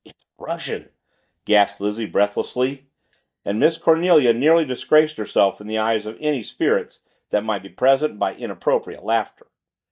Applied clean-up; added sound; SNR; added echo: neural mask model DeepFilterNet 3.